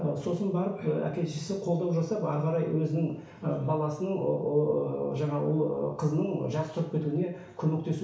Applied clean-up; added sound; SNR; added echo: none; none; none; reverberation time 0.6 s.